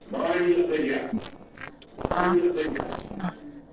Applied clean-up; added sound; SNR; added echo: neural separator model SepFormer DNS4.